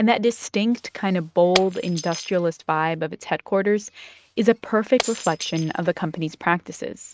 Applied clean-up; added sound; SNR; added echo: neural mask model RNNoise.